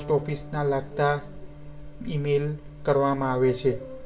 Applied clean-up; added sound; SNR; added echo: none; Electric guitar; 18 dB; reverberation time 0.2 s.